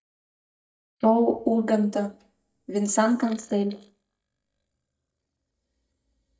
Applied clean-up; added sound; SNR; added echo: neural mask model DeepFilterNet 3.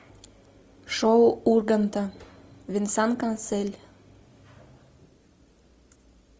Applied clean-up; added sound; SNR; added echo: none; none; none; none.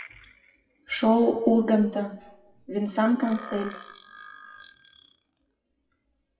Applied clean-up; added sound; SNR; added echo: classical method WPE with log-MMSE.